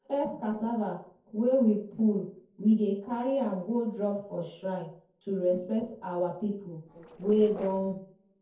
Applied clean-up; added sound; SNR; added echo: neural separator model SepFormer DNS4.